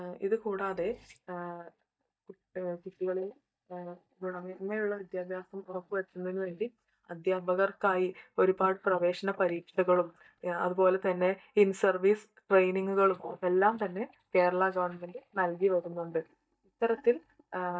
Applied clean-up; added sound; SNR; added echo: neural mask model DeepFilterNet 3.